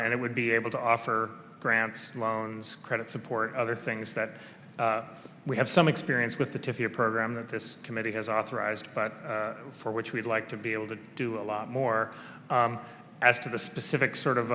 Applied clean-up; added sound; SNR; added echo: none; none; none; none.